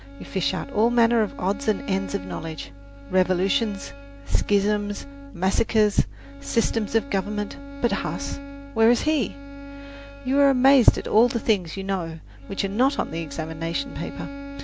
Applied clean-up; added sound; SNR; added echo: none; Bowed string instrument; 16 dB; none.